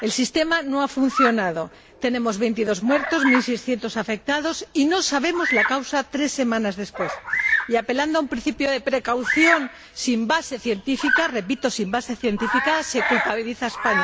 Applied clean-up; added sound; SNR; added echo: none; Bird vocalization, bird call, bird song; 5 dB; none.